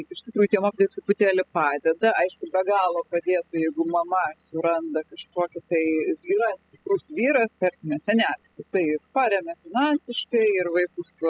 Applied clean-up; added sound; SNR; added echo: classical method spectral subtraction.